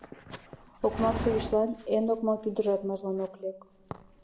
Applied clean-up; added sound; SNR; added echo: none; Livestock, farm animals, working animals; 11 dB; reverberation time 1.6 s.